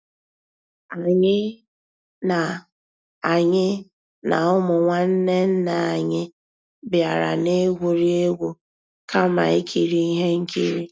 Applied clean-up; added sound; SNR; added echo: none; none; none; none.